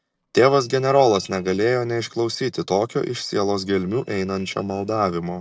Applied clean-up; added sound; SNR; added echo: neural separator model SepFormer DNS4.